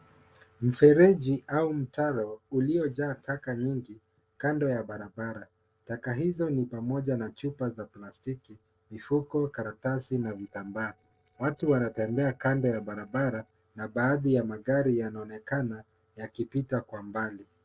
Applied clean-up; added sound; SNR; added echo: neural separator model SepFormer DNS4.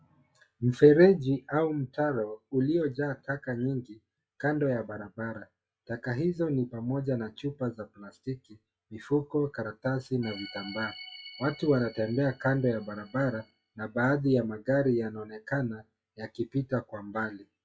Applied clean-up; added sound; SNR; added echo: classical method log-MMSE.